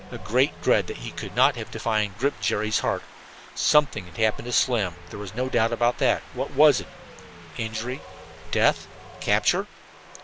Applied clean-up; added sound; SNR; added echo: none; Wind; 18 dB; none.